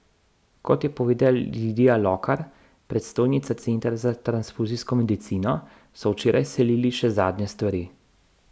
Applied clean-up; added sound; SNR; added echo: none; none; none; none.